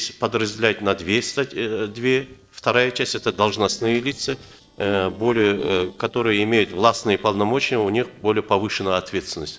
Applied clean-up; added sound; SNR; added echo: neural separator model SepFormer DNS4.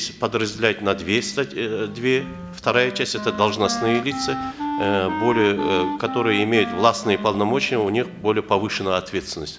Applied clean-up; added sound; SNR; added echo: none; Wind instrument, woodwind instrument; 9 dB; none.